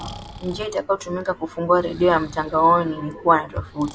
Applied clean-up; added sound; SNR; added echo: none; Breathing; 19 dB; none.